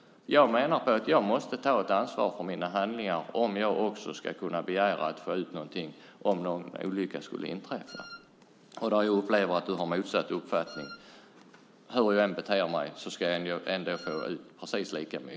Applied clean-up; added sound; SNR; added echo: none; Wind instrument, woodwind instrument; 18 dB; none.